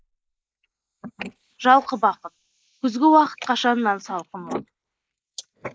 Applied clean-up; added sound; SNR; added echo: neural mask model Resemble Enhance denoiser.